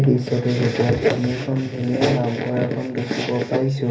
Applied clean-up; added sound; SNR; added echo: none; none; none; reverberation time 0.3 s.